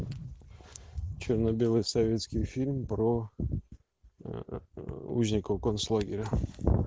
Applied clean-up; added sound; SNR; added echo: none; none; none; none.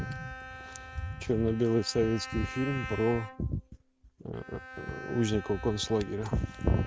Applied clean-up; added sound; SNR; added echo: none; Bowed string instrument; 14 dB; none.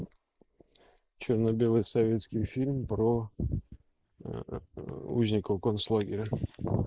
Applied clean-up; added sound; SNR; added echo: neural mask model Resemble Enhance denoiser.